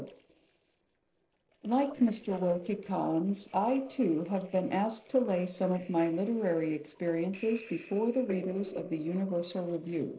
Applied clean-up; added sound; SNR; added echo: neural separator model SepFormer DNS4.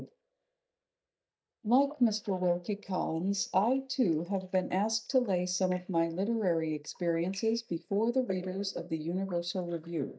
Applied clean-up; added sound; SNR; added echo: neural mask model DeepFilterNet 3.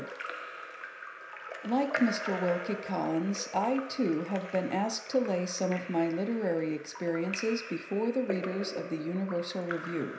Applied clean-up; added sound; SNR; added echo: none; Drip / Trickle, dribble / Splash, splatter; 9 dB; reverberation time 0.5 s.